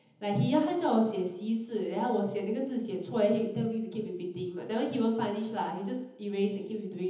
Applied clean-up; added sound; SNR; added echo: none; none; none; reverberation time 1.3 s.